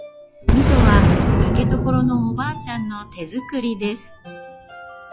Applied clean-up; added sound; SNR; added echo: classical method log-MMSE.